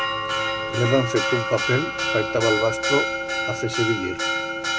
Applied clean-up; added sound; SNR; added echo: none; Church bell; 0 dB; none.